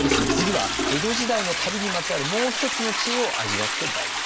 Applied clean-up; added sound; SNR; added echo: none; Toilet flush; -2 dB; none.